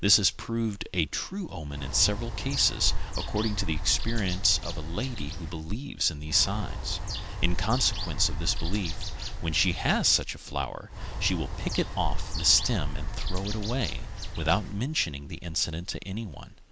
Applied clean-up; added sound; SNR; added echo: none; Bird; 1 dB; none.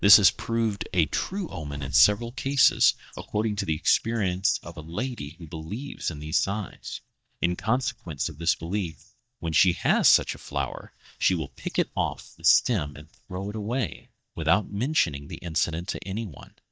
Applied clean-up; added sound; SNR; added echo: neural mask model DeepFilterNet 3.